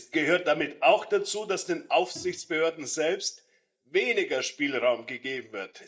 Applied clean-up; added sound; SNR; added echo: neural mask model DeepFilterNet 3.